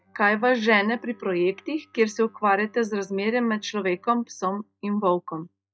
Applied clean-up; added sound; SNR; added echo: classical method log-MMSE.